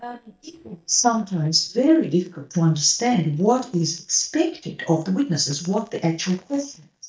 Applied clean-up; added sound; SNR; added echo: neural mask model DeepFilterNet 3.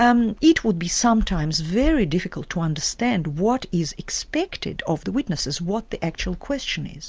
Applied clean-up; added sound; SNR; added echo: none; none; none; none.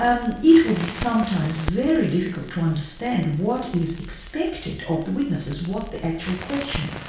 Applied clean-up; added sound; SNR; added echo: none; Crackle; 14 dB; reverberation time 0.6 s.